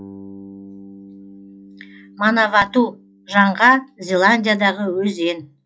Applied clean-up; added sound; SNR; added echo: classical method log-MMSE.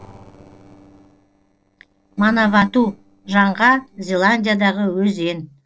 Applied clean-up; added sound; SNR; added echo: neural separator model SepFormer DNS4.